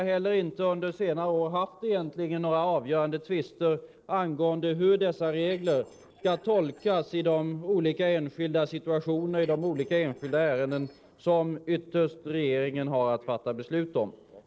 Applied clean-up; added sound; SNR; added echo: neural separator model SepFormer DNS4.